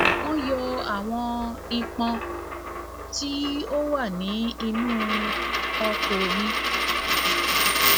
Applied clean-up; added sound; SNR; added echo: none; Coin (dropping); -3 dB; none.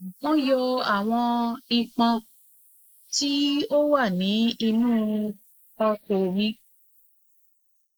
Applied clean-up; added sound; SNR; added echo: neural mask model Resemble Enhance denoiser.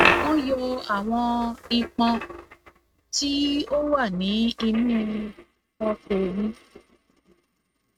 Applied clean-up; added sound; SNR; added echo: neural mask model RNNoise.